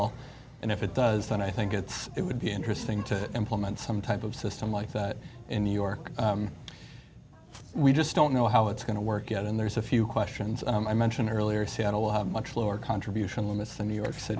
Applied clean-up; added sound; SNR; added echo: none; none; none; none.